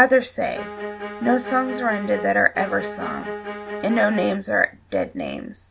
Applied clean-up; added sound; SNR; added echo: none; Bowed string instrument; 9 dB; none.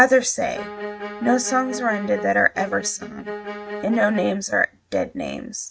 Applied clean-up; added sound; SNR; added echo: neural mask model RNNoise.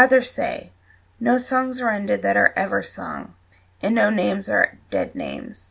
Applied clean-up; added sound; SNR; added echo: none; none; none; none.